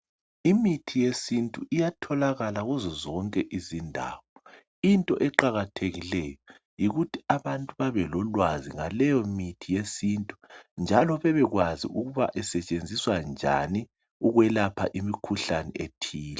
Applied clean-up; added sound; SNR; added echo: none; none; none; none.